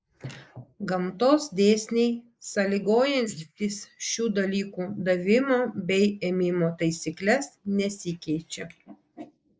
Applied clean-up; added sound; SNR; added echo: neural mask model Resemble Enhance denoiser.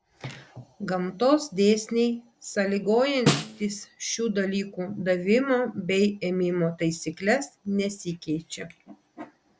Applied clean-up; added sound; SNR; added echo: none; Snare drum; 2 dB; none.